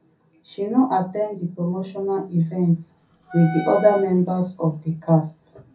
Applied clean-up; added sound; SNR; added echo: none; Wind instrument, woodwind instrument; 12 dB; reverberation time 0.3 s.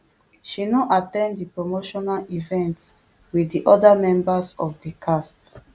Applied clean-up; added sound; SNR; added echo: none; none; none; none.